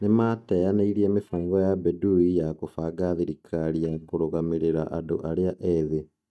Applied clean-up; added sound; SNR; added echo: neural mask model DeepFilterNet 3.